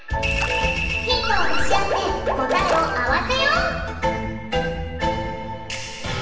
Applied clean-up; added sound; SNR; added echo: none; Splash, splatter; 19 dB; reverberation time 1.1 s.